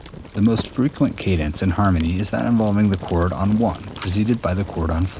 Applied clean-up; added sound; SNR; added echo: none; Fire; 16 dB; none.